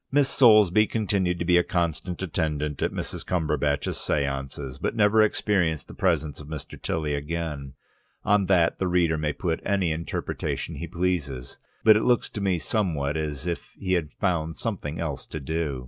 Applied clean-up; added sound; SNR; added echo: none; none; none; none.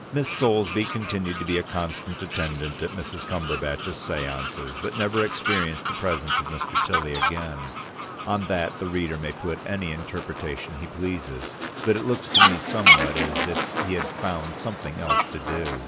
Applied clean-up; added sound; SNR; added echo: none; Fowl; -1 dB; none.